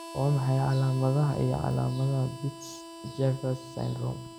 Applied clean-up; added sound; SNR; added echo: none; Harmonica; 15 dB; none.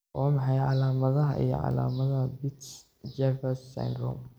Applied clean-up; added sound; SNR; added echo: none; none; none; none.